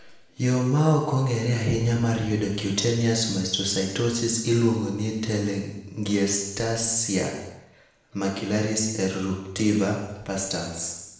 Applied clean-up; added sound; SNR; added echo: none; none; none; reverberation time 0.9 s.